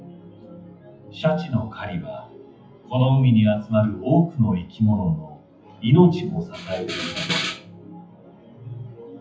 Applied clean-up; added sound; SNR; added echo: classical method WPE with log-MMSE.